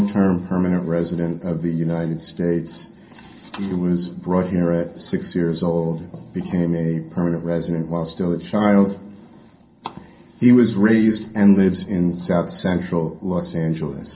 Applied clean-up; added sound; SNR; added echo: none; none; none; reverberation time 0.3 s.